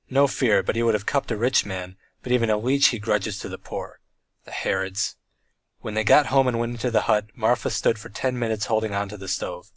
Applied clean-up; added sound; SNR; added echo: none; none; none; none.